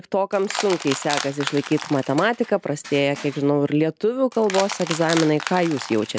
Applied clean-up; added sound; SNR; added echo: none; Crushing; 11 dB; none.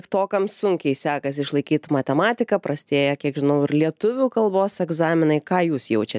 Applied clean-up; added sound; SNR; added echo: none; none; none; none.